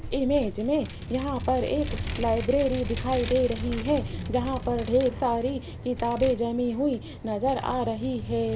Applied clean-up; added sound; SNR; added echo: none; Vehicle; 8 dB; none.